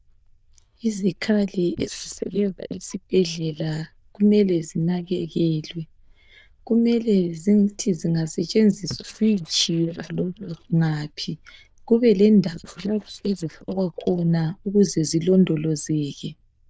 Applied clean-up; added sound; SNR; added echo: neural diffusion model UNIVERSE++.